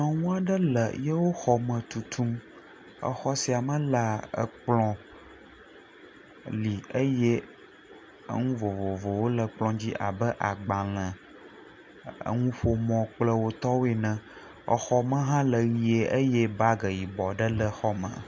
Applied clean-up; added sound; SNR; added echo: none; none; none; none.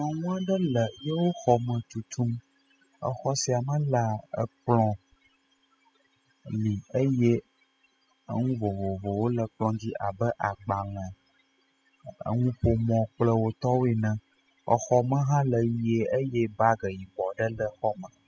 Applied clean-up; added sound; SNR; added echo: classical method spectral subtraction.